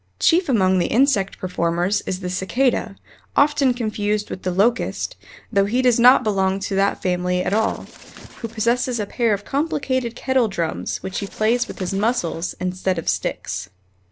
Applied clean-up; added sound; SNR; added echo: neural separator model SepFormer DNS4.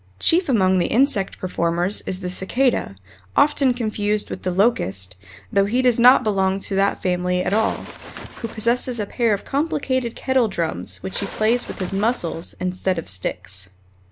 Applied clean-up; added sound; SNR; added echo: none; Bird; 14 dB; none.